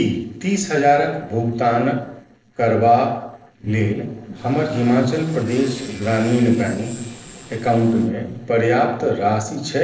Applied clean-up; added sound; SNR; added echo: neural separator model SepFormer DNS4.